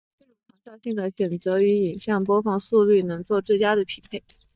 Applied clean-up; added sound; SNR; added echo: neural mask model DeepFilterNet 3.